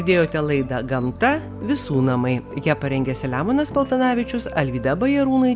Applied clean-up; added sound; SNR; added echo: none; none; none; none.